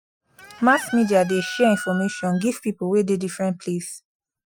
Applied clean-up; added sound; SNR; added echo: classical method Wiener filter.